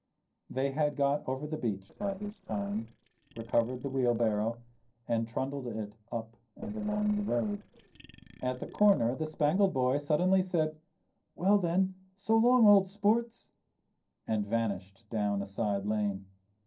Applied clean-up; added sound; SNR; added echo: neural separator model SepFormer DNS4.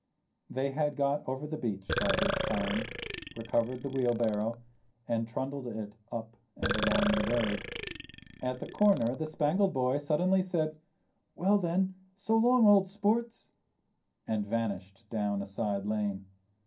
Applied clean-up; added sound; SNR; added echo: none; Burping, eructation; 5 dB; reverberation time 0.3 s.